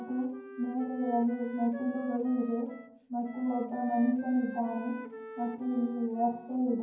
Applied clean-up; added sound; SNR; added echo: none; Wind instrument, woodwind instrument; 15 dB; reverberation time 0.9 s.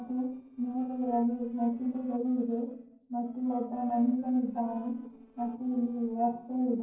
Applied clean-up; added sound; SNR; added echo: neural separator model SepFormer DNS4.